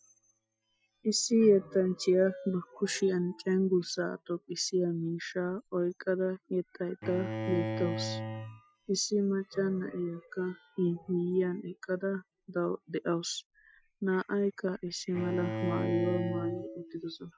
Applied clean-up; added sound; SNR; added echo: classical method Wiener filter.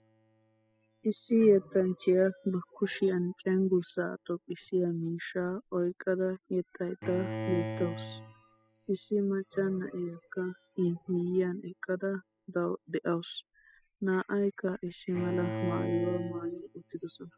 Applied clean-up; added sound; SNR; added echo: classical method spectral subtraction.